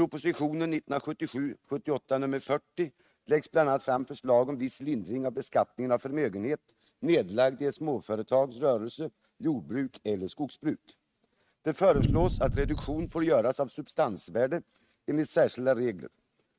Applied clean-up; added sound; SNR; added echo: neural mask model RNNoise.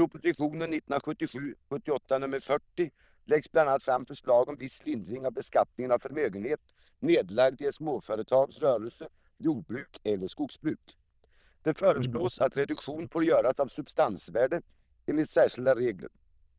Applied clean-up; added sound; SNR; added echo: neural diffusion model UNIVERSE++.